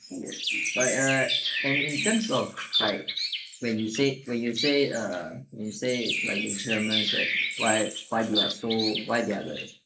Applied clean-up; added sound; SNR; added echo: neural mask model Resemble Enhance denoiser.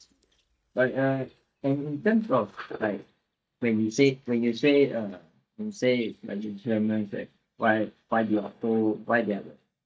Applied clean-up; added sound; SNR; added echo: neural mask model DeepFilterNet 3.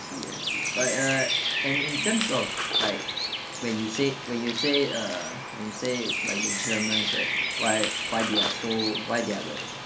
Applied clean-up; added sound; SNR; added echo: none; Bird; 0 dB; none.